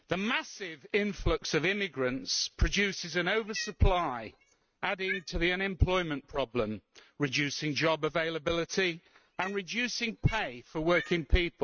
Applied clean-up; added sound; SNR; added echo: neural mask model RNNoise.